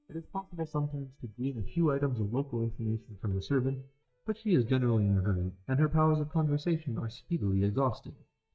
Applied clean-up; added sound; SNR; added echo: neural mask model DeepFilterNet 3.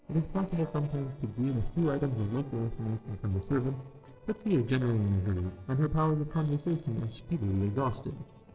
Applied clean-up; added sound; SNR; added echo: neural separator model SepFormer DNS4.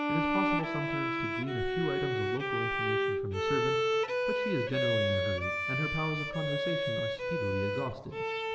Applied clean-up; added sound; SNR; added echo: none; Bowed string instrument; -5 dB; reverberation time 3.0 s.